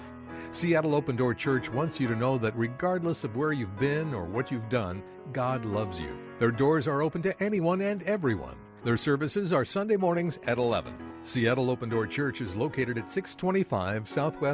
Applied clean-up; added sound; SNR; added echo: none; none; none; none.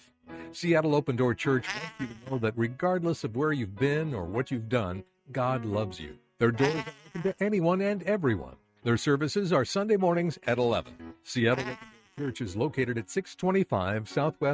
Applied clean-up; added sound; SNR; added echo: neural mask model RNNoise.